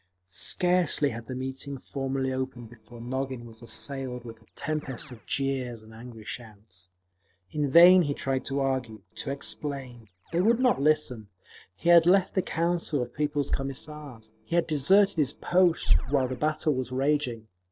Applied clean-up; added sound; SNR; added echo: neural separator model SepFormer DNS4.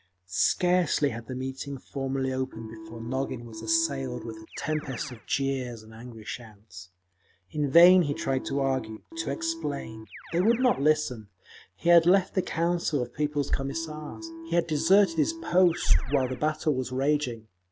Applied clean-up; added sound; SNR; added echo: none; Keyboard (musical); 16 dB; none.